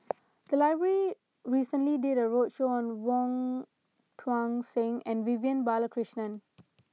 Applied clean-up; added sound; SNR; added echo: none; none; none; none.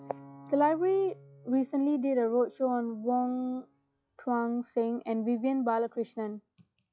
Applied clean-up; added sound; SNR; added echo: classical method log-MMSE.